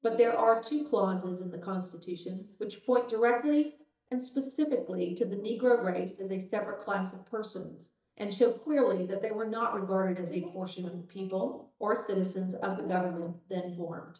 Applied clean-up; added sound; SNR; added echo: neural mask model DeepFilterNet 3.